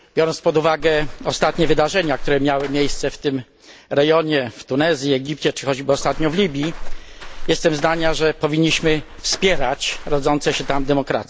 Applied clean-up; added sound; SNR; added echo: none; Walk, footsteps; 6 dB; none.